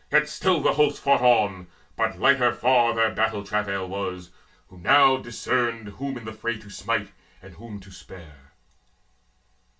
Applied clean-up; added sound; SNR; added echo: none; none; none; reverberation time 0.2 s.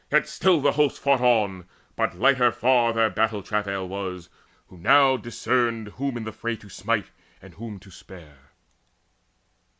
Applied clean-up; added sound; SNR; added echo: none; none; none; none.